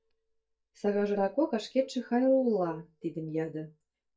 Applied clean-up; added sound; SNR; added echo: neural mask model DeepFilterNet 3.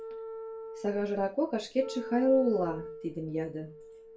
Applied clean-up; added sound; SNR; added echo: none; Wind instrument, woodwind instrument; 12 dB; reverberation time 0.2 s.